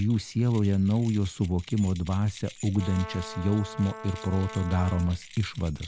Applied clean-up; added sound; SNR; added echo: none; Brass instrument + Keys jangling; 17 dB; none.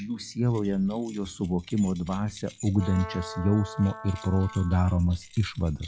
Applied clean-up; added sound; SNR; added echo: classical method log-MMSE.